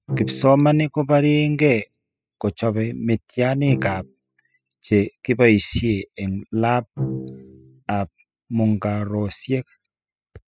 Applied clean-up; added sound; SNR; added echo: classical method spectral subtraction.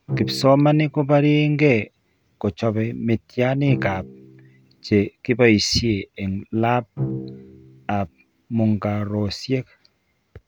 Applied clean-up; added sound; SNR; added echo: none; Bowed string instrument; 14 dB; none.